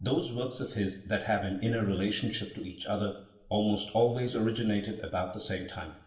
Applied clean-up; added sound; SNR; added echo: none; none; none; reverberation time 0.7 s.